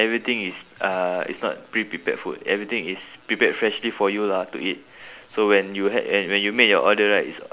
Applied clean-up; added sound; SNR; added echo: none; none; none; none.